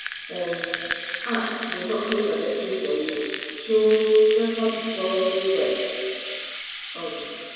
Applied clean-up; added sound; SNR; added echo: none; Rattle (instrument); 6 dB; reverberation time 2.2 s.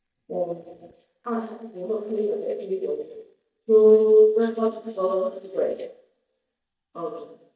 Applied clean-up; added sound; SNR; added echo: neural mask model DeepFilterNet 3.